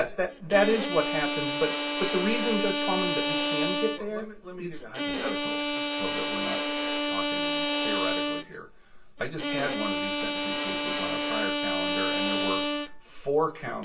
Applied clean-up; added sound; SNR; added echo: none; Bowed string instrument; -1 dB; reverberation time 0.2 s.